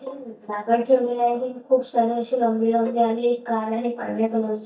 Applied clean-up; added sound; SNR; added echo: neural mask model DeepFilterNet 3.